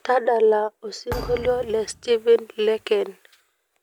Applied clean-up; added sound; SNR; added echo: none; Thump, thud; 15 dB; none.